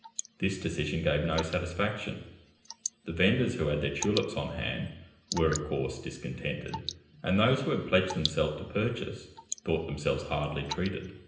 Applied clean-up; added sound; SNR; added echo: none; Drip / Water; 12 dB; reverberation time 0.9 s.